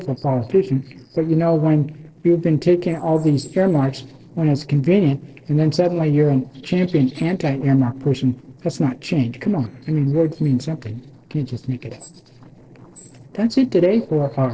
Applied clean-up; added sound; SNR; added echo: neural separator model SepFormer DNS4.